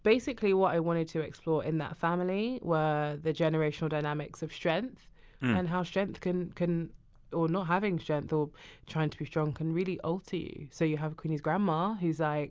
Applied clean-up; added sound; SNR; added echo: none; none; none; none.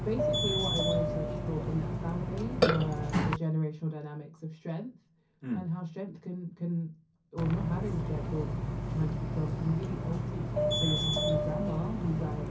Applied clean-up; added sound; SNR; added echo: none; Burping, eructation; -2 dB; reverberation time 0.3 s.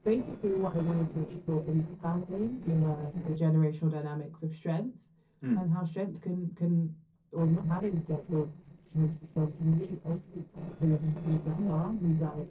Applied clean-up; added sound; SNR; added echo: neural separator model SepFormer DNS4.